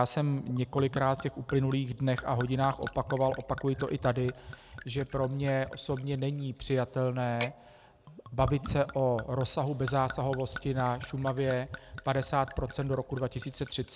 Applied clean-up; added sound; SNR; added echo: none; Gurgling / Chink, clink / Liquid; 14 dB; none.